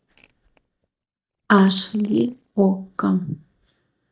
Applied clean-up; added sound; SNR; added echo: neural mask model DeepFilterNet 3.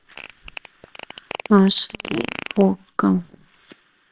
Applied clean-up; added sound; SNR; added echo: neural separator model SepFormer WHAMR!.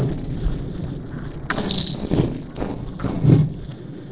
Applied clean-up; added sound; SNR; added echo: neural separator model SepFormer DNS4.